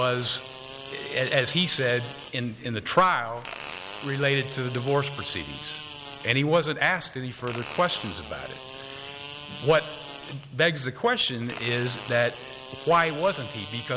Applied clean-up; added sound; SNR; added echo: none; Fart; 12 dB; none.